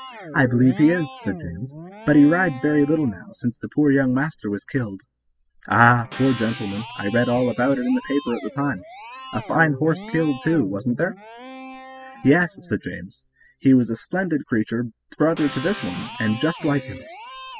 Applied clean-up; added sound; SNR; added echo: classical method spectral subtraction.